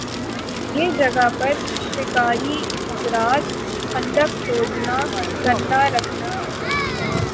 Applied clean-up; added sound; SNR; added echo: none; Crackle + Motorcycle; 2 dB; none.